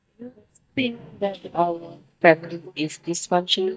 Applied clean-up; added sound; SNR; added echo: neural mask model DeepFilterNet 3.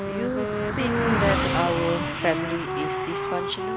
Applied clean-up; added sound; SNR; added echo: none; Wind instrument, woodwind instrument + Car passing by; -1 dB; none.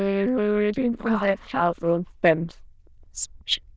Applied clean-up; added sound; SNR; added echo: neural diffusion model UNIVERSE++.